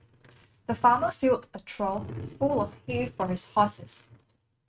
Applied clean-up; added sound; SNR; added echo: neural mask model RNNoise.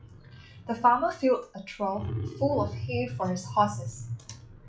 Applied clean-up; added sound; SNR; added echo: classical method log-MMSE.